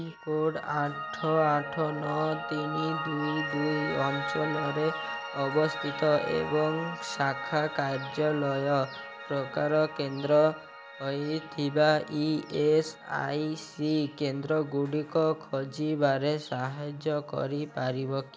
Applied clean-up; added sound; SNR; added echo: none; Piano; 10 dB; none.